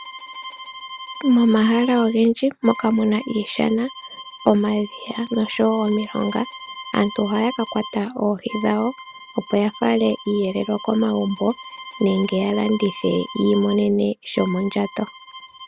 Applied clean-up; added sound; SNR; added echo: none; Bowed string instrument; 15 dB; none.